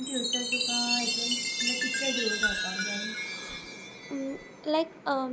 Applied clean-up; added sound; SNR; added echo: none; Chime; -2 dB; none.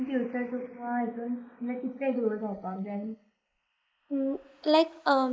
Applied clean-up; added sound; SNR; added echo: neural mask model Resemble Enhance denoiser.